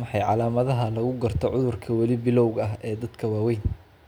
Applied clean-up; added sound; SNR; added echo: none; none; none; none.